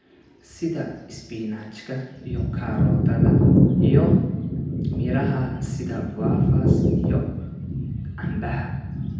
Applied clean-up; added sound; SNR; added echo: none; none; none; reverberation time 0.9 s.